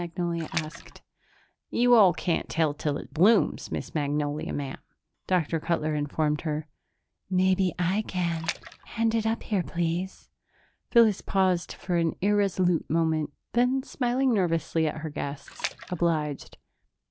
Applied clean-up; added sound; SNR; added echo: none; Splash, splatter; 11 dB; none.